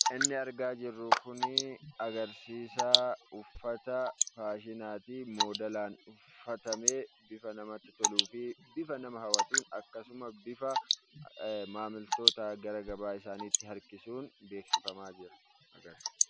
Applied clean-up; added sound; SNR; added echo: none; Clapping + Drip / Water; -4 dB; none.